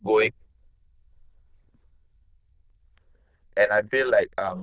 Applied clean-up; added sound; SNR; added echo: neural diffusion model UNIVERSE++.